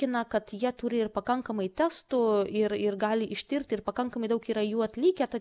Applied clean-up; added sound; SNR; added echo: none; none; none; none.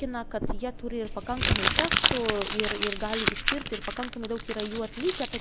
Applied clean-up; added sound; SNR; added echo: none; Crumpling, crinkling; -3 dB; none.